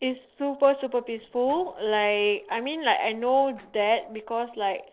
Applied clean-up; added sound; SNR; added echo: neural separator model SepFormer DNS4.